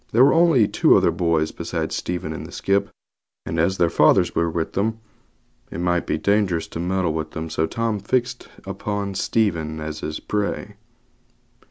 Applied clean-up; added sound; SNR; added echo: none; none; none; none.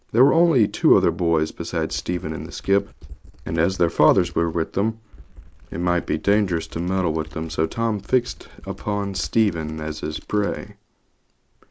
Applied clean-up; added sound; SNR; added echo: neural mask model Resemble Enhance denoiser.